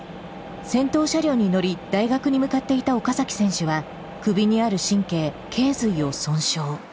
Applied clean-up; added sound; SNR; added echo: none; none; none; none.